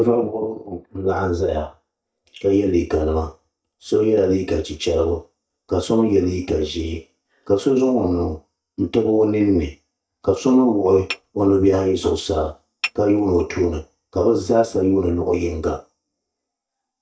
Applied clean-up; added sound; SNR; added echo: neural mask model DeepFilterNet 3.